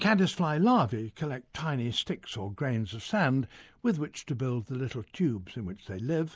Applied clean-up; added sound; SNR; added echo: none; none; none; none.